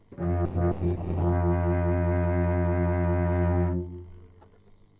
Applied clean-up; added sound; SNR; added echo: neural separator model SepFormer DNS4.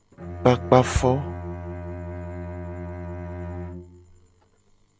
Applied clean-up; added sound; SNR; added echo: none; Bowed string instrument + Bass drum; 7 dB; none.